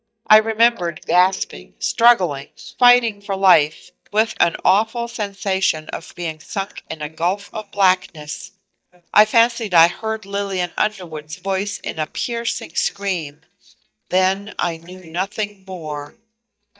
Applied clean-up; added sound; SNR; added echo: neural mask model DeepFilterNet 3.